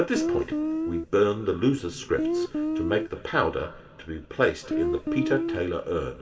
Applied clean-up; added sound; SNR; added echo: none; Guitar; 0 dB; reverberation time 2.4 s.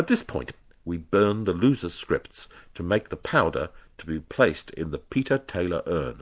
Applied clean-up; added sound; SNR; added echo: none; none; none; none.